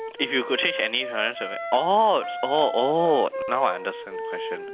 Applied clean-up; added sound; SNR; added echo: none; Wind instrument, woodwind instrument; 8 dB; none.